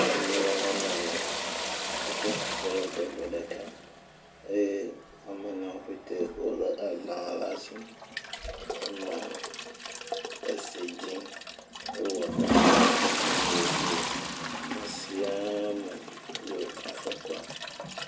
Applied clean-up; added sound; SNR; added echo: none; Toilet flush; -3 dB; reverberation time 0.2 s.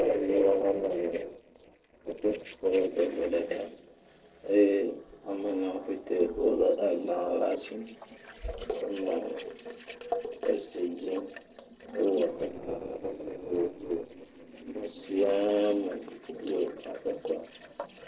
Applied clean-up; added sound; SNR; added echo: neural separator model SepFormer DNS4.